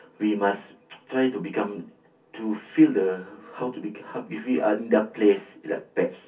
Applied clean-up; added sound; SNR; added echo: none; none; none; reverberation time 0.3 s.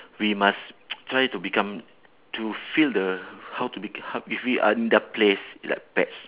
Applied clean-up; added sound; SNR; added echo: none; none; none; none.